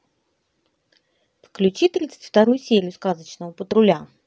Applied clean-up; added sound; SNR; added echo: none; none; none; none.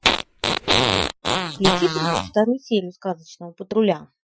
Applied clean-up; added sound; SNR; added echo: classical method Wiener filter.